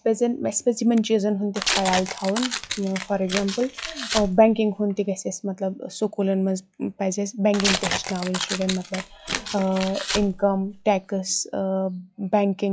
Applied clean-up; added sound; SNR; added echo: classical method log-MMSE.